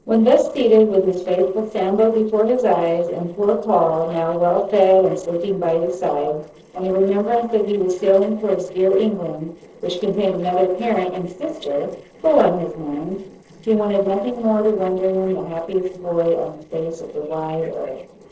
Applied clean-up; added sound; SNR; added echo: neural separator model SepFormer DNS4.